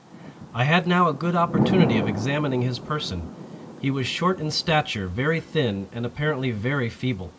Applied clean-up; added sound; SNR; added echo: none; Thunder / Rain; 7 dB; none.